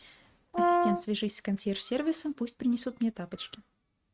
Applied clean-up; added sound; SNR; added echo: neural mask model RNNoise.